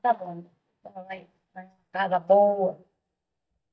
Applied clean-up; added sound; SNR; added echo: neural mask model DeepFilterNet 3.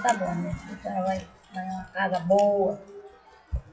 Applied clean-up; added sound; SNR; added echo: classical method WPE with log-MMSE.